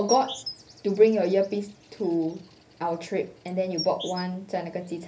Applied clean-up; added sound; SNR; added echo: none; Insect; 15 dB; reverberation time 0.3 s.